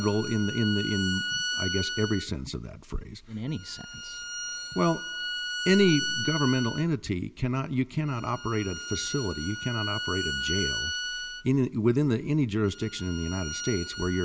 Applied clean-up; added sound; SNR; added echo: none; Bowed string instrument; 6 dB; none.